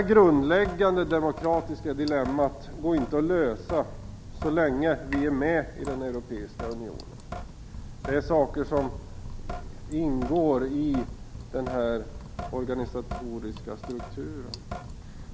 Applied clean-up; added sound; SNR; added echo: none; Drip / Sink (filling or washing); 10 dB; none.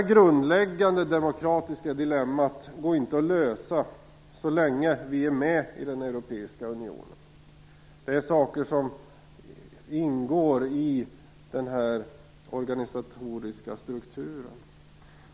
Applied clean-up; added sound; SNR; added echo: none; none; none; none.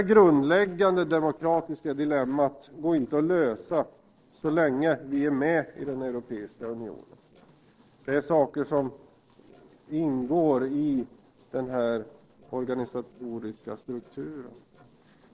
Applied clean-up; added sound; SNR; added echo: neural separator model SepFormer DNS4.